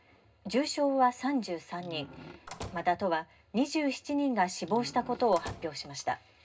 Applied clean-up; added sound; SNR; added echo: none; Squeak / Slam / Wood; 15 dB; reverberation time 0.2 s.